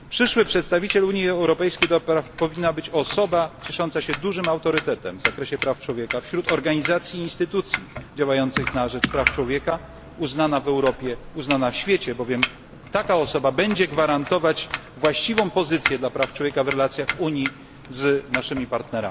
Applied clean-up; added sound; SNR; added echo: none; Domestic sounds, home sounds; 10 dB; none.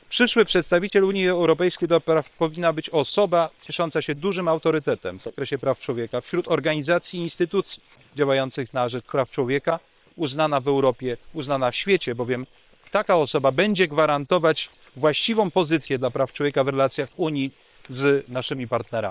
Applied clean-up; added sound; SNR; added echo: neural separator model SepFormer WHAM!.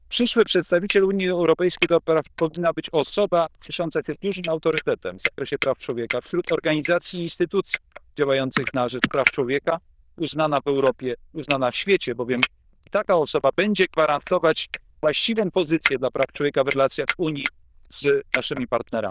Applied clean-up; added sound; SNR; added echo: neural diffusion model UNIVERSE++.